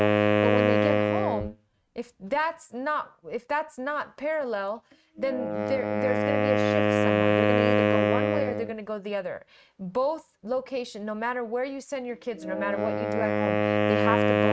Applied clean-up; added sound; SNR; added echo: neural mask model RNNoise.